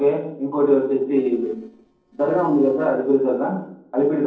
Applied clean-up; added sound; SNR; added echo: neural separator model SepFormer DNS4.